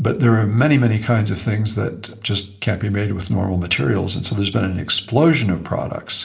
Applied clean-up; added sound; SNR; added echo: none; none; none; reverberation time 0.7 s.